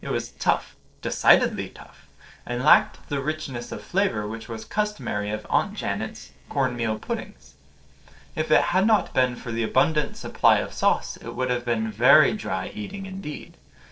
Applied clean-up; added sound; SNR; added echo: neural separator model SepFormer DNS4.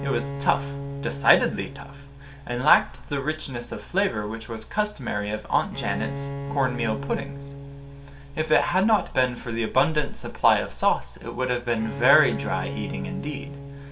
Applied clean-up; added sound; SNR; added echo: none; Bowed string instrument; 10 dB; reverberation time 0.5 s.